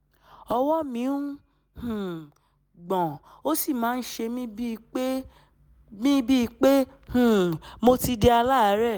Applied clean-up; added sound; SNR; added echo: none; none; none; none.